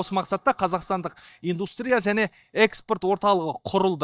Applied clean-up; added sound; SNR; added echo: neural mask model DeepFilterNet 3.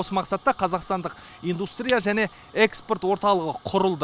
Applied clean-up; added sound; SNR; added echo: none; Glass; 17 dB; none.